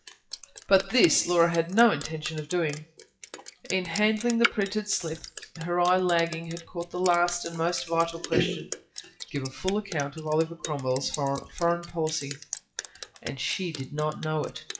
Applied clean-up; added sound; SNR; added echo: classical method WPE with log-MMSE.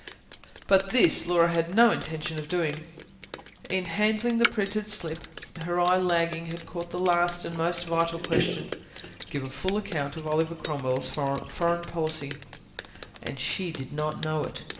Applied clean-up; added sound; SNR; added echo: none; Drip; 9 dB; reverberation time 0.8 s.